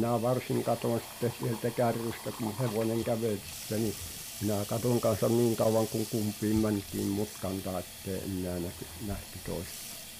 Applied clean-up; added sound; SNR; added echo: none; Sink (filling or washing) / Water tap, faucet; 12 dB; none.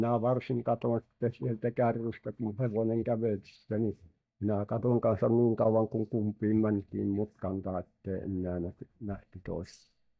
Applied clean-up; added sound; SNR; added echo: neural mask model DeepFilterNet 3.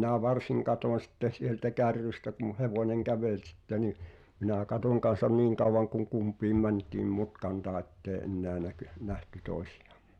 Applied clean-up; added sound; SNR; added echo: none; none; none; none.